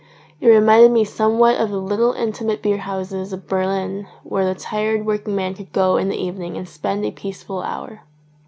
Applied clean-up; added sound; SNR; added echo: none; none; none; none.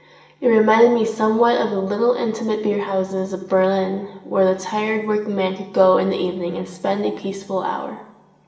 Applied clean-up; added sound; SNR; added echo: none; none; none; reverberation time 1.4 s.